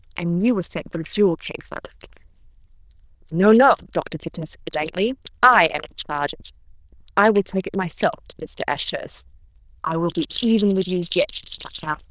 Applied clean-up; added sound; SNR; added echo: neural diffusion model UNIVERSE++.